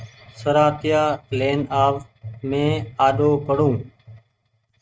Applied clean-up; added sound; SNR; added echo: neural mask model RNNoise.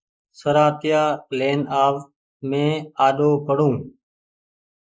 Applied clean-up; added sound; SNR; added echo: neural mask model Resemble Enhance denoiser.